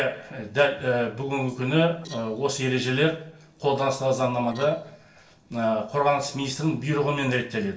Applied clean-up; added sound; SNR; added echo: neural separator model SepFormer DNS4.